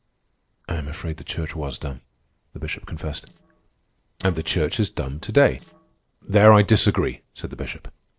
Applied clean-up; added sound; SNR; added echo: neural separator model SepFormer DNS4.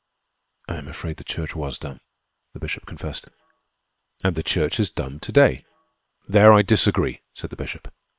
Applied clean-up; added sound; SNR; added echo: neural separator model SepFormer WHAM!.